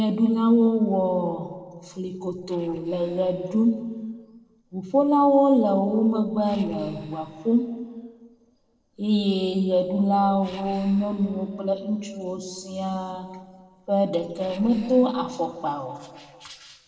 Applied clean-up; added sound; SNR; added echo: neural separator model SepFormer DNS4.